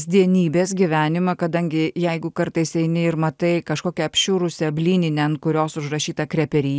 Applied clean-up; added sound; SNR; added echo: none; none; none; none.